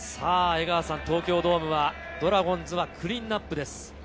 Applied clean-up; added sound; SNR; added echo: none; Bowed string instrument; 19 dB; none.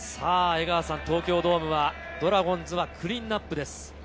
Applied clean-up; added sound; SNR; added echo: none; none; none; none.